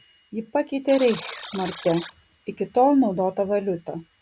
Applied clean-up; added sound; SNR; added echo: none; Alarm; 15 dB; none.